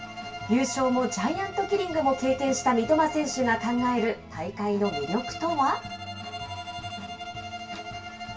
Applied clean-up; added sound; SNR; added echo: none; Bowed string instrument; 11 dB; reverberation time 0.2 s.